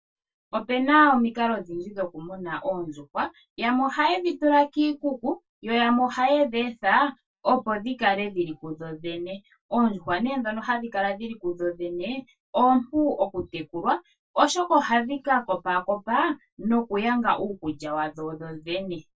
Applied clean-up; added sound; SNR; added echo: none; none; none; reverberation time 0.1 s.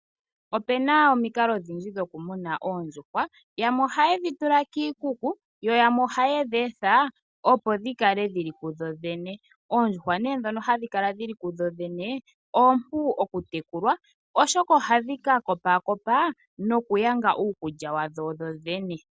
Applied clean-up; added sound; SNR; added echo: none; none; none; none.